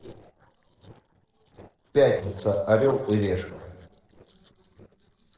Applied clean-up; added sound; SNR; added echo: neural separator model SepFormer DNS4.